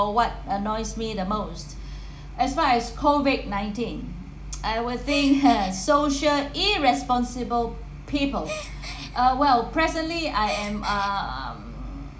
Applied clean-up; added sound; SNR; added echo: none; Gasp; 13 dB; reverberation time 0.4 s.